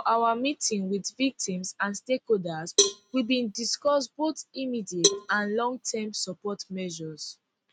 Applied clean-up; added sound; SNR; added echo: neural mask model RNNoise.